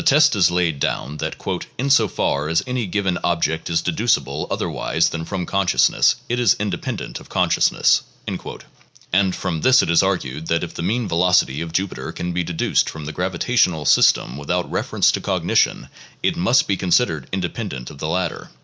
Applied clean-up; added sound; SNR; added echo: none; none; none; none.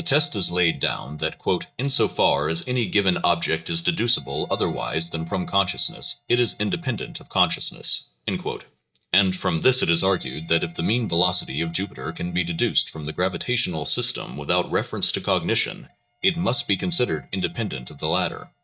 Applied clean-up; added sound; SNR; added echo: neural mask model DeepFilterNet 3.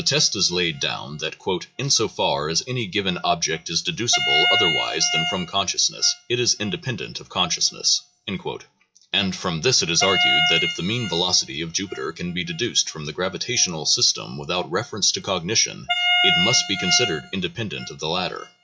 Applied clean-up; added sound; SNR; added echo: classical method WPE with log-MMSE.